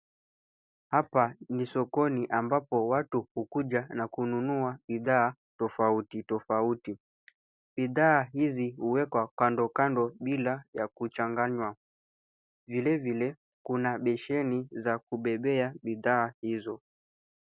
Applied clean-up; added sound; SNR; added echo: none; none; none; none.